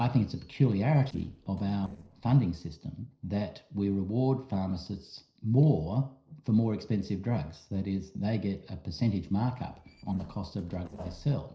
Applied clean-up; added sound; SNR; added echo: neural separator model SepFormer DNS4.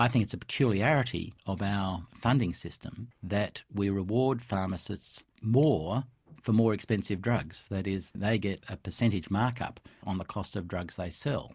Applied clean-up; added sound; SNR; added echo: none; none; none; none.